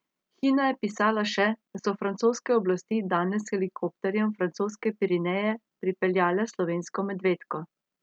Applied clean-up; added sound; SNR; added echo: none; none; none; none.